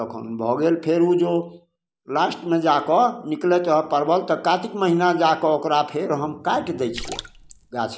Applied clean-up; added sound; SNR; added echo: none; Splash, splatter; 15 dB; none.